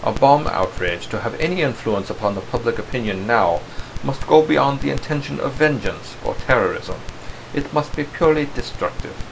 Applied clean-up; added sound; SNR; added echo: none; Crackle; 10 dB; none.